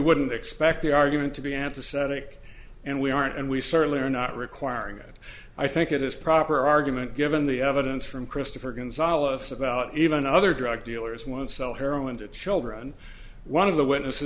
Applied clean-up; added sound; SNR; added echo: none; none; none; none.